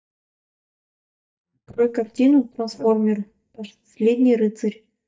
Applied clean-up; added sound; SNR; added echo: neural mask model DeepFilterNet 3.